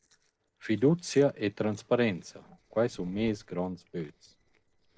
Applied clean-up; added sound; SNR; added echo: neural separator model SepFormer DNS4.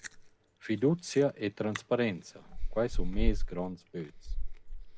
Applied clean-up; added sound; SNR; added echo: none; Chewing, mastication; 0 dB; none.